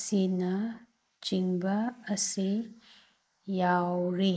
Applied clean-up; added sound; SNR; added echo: neural mask model Resemble Enhance denoiser.